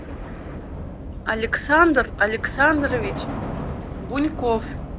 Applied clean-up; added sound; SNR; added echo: none; Subway, metro, underground / Train; 8 dB; none.